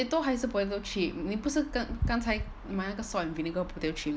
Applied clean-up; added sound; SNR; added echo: none; none; none; none.